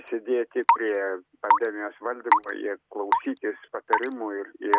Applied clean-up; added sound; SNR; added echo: none; Raindrop / Drip / Water tap, faucet; -2 dB; none.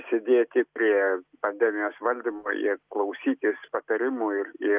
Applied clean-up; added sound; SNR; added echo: none; none; none; none.